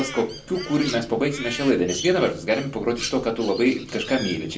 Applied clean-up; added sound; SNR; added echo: none; Crow; 13 dB; reverberation time 0.2 s.